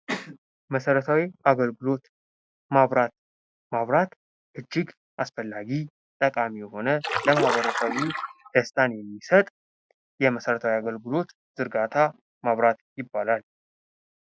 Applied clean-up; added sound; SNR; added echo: classical method Wiener filter.